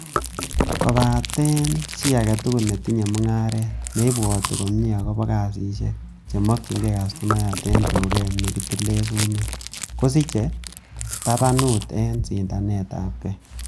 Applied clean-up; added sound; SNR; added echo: none; Chewing, mastication; 7 dB; none.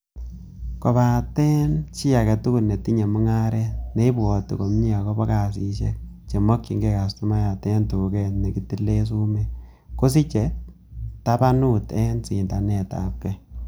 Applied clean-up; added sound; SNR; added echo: none; none; none; none.